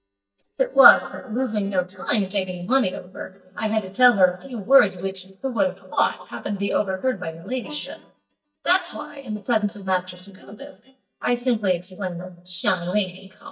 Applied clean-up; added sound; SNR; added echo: neural mask model DeepFilterNet 3.